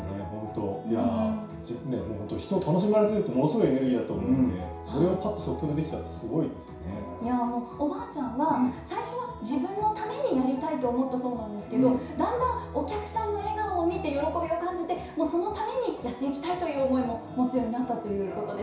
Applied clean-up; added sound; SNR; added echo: none; none; none; reverberation time 0.6 s.